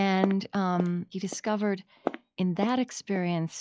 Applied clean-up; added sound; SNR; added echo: classical method log-MMSE.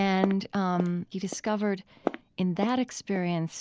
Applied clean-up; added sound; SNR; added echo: none; Walk, footsteps; 10 dB; none.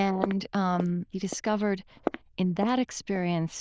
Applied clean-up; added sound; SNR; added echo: neural diffusion model UNIVERSE++.